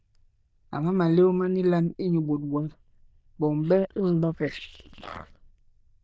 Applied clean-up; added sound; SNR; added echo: neural diffusion model UNIVERSE++.